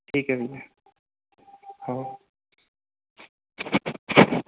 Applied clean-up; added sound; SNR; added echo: none; none; none; none.